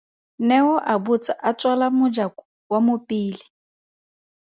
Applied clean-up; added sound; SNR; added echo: none; none; none; none.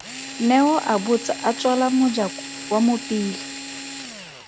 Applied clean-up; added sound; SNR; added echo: none; Drill; 12 dB; none.